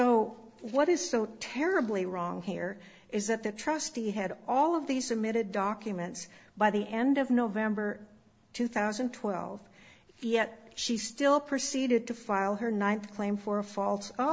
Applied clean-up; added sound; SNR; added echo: none; none; none; none.